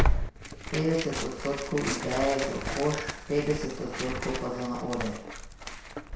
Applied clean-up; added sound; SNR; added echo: none; Tearing; 0 dB; reverberation time 0.7 s.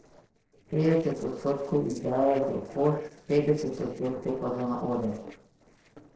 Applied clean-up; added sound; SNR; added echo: neural separator model SepFormer DNS4.